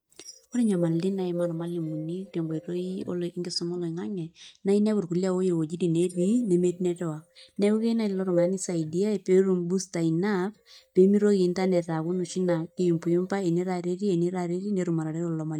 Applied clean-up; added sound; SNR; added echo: neural mask model DeepFilterNet 3.